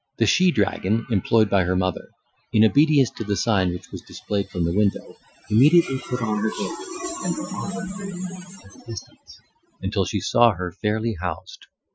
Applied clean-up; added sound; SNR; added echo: classical method Wiener filter.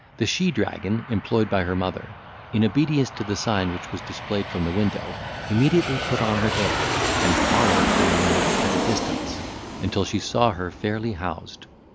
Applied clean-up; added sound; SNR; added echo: none; Aircraft; 2 dB; none.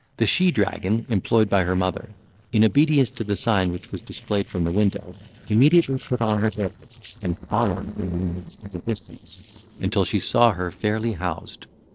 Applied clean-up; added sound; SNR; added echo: neural separator model SepFormer DNS4.